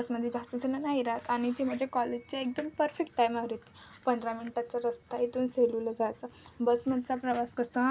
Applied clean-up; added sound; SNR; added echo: none; none; none; none.